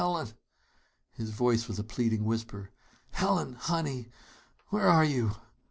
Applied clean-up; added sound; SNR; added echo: none; none; none; none.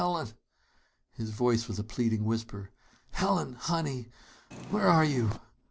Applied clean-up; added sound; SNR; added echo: none; Purr; 11 dB; none.